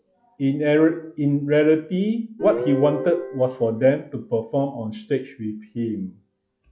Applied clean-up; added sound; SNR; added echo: classical method log-MMSE.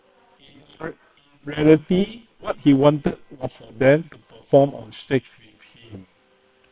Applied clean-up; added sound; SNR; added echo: neural separator model SepFormer WHAM!.